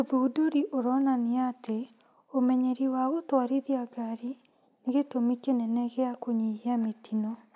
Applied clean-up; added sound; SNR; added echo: none; none; none; none.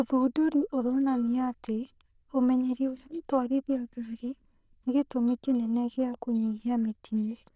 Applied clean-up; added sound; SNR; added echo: neural diffusion model UNIVERSE++.